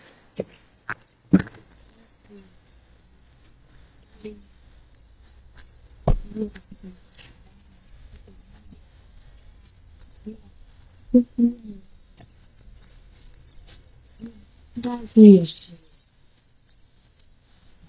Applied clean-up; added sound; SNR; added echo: neural mask model DeepFilterNet 3.